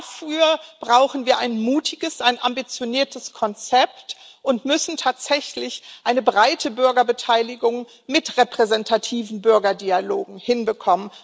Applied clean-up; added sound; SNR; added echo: none; none; none; none.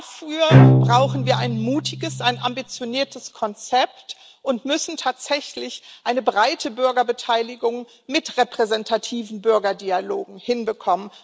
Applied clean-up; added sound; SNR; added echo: none; Bowed string instrument; -4 dB; none.